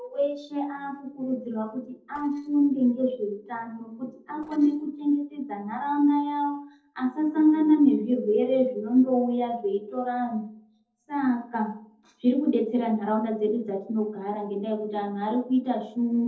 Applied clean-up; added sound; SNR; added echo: neural separator model SepFormer DNS4.